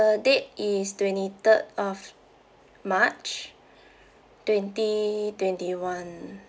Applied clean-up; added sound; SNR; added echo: none; none; none; none.